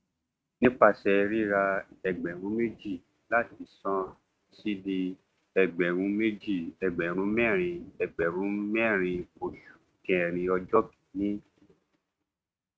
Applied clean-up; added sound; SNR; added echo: neural mask model RNNoise.